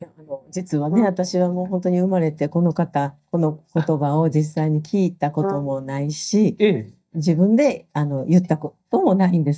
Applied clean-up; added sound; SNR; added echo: neural mask model DeepFilterNet 3.